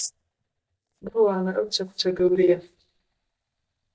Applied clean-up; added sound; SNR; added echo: neural mask model DeepFilterNet 3.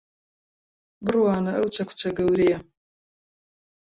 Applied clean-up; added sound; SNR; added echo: none; none; none; none.